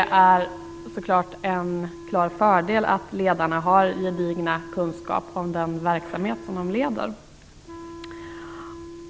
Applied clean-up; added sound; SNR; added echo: none; Wind instrument, woodwind instrument; 16 dB; none.